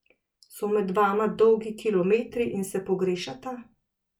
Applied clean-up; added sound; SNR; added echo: none; none; none; none.